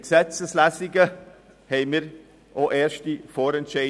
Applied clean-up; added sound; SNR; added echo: none; Cowbell; 16 dB; none.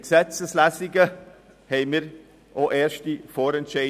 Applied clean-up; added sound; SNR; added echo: none; none; none; none.